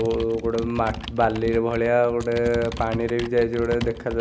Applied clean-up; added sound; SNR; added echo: none; Computer keyboard; 11 dB; none.